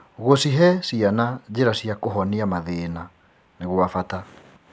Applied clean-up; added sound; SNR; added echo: none; none; none; none.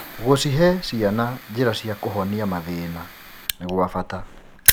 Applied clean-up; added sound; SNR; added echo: none; Fire; 5 dB; none.